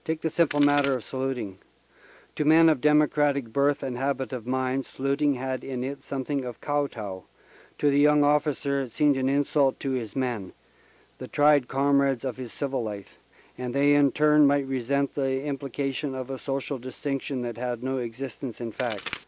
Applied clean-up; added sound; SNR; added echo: none; Crack; 8 dB; none.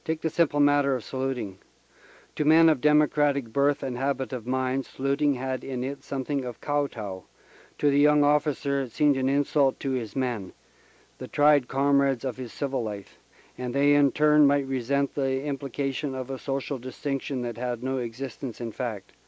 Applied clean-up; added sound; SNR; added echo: none; none; none; none.